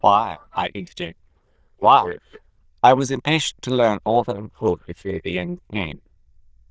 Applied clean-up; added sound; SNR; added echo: neural diffusion model UNIVERSE++.